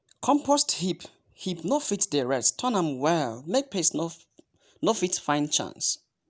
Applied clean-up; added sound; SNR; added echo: none; none; none; none.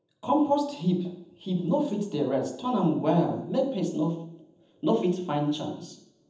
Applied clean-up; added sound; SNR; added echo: none; none; none; reverberation time 0.8 s.